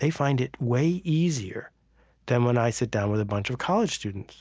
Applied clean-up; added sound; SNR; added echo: none; none; none; none.